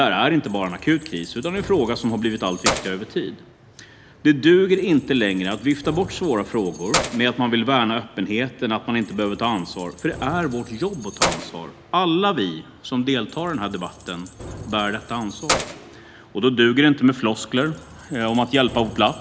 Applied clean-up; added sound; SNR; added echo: none; Keys jangling; 11 dB; none.